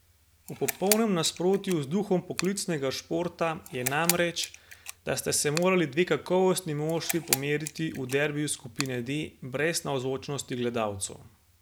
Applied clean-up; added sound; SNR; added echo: none; Camera; 9 dB; none.